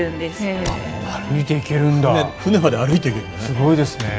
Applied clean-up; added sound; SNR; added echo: none; Fireworks; 19 dB; none.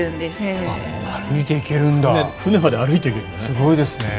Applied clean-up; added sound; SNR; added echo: none; none; none; none.